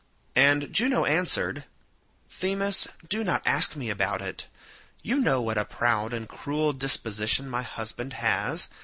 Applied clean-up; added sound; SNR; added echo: none; none; none; none.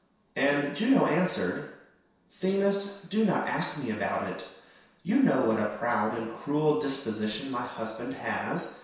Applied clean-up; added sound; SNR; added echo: none; none; none; reverberation time 0.7 s.